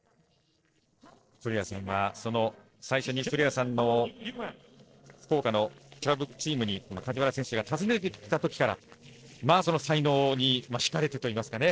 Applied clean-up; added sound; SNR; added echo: neural separator model SepFormer DNS4.